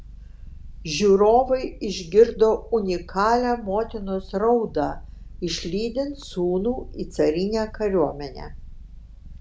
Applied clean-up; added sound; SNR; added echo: none; Purr; 16 dB; none.